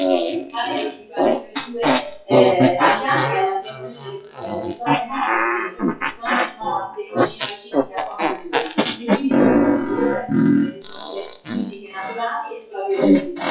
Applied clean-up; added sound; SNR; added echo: classical method WPE with log-MMSE.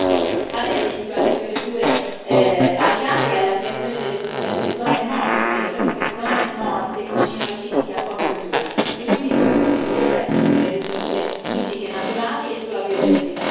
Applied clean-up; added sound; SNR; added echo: none; Fart; -3 dB; reverberation time 1.3 s.